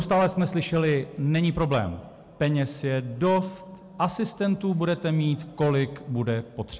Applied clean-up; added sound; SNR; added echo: none; none; none; none.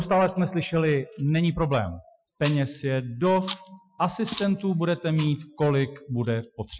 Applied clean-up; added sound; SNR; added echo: classical method Wiener filter.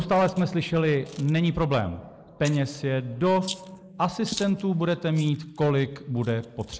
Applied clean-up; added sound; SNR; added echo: neural mask model Resemble Enhance denoiser.